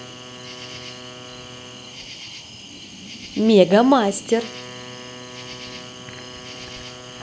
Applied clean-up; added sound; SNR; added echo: none; Wind instrument, woodwind instrument + Cricket; 13 dB; none.